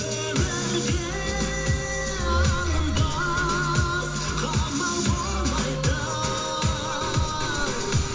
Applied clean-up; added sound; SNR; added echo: none; Dog; 14 dB; reverberation time 0.8 s.